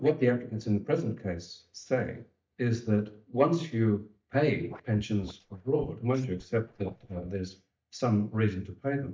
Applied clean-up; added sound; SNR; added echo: neural mask model DeepFilterNet 3.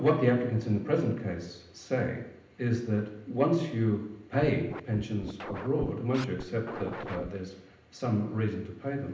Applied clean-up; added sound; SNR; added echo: none; Scratching (performance technique); 11 dB; reverberation time 0.8 s.